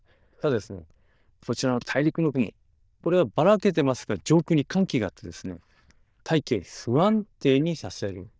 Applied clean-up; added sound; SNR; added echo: neural diffusion model UNIVERSE++.